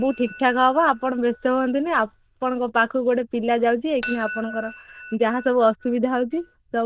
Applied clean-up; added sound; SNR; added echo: neural diffusion model UNIVERSE++.